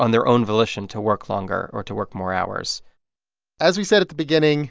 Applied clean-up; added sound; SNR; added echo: none; none; none; none.